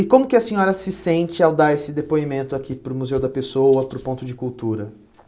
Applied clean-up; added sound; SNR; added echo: none; Rattle (instrument); 14 dB; none.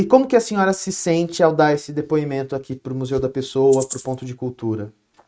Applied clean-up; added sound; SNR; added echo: neural mask model RNNoise.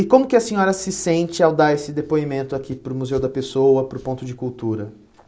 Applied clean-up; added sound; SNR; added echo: none; none; none; none.